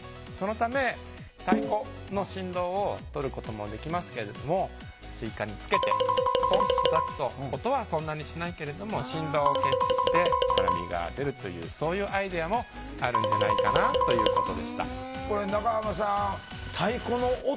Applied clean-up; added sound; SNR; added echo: none; Marimba, xylophone; -4 dB; none.